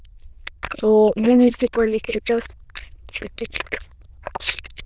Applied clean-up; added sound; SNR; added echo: neural diffusion model UNIVERSE++.